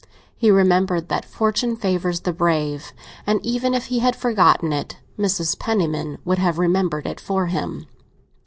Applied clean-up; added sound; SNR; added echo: none; none; none; none.